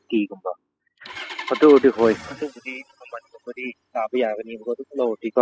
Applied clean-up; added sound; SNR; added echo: classical method spectral subtraction.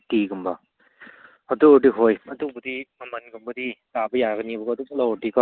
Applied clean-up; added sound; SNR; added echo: none; none; none; none.